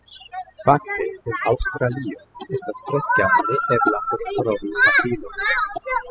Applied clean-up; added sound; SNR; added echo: classical method spectral subtraction.